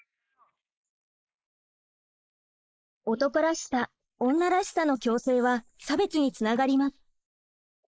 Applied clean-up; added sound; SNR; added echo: neural mask model Resemble Enhance denoiser.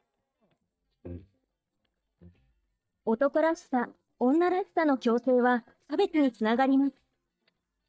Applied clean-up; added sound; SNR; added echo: neural mask model DeepFilterNet 3.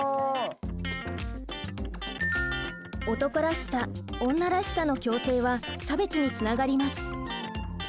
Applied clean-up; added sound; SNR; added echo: none; Electric guitar; 11 dB; none.